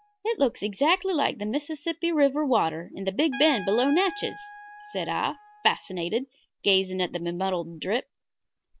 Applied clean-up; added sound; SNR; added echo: none; Trumpet; 19 dB; none.